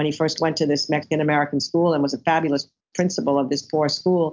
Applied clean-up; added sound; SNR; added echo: none; none; none; none.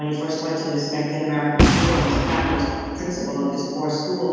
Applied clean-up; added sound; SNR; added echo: none; Boom; -1 dB; reverberation time 2.1 s.